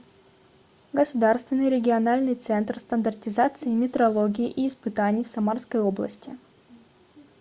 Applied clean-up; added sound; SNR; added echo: none; none; none; none.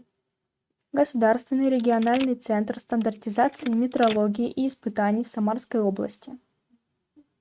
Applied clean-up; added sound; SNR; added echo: neural mask model RNNoise.